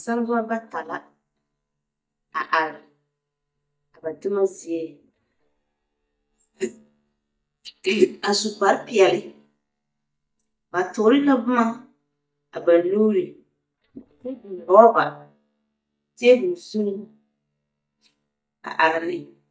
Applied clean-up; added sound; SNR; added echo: neural mask model DeepFilterNet 3.